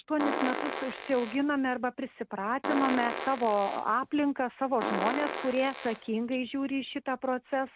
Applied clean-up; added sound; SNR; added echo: none; Fart; 5 dB; none.